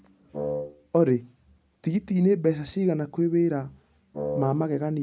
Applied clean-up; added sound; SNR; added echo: none; Wind instrument, woodwind instrument; 6 dB; none.